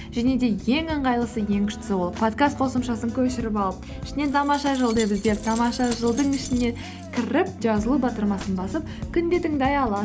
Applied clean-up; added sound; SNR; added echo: none; Keys jangling + Piano; 14 dB; none.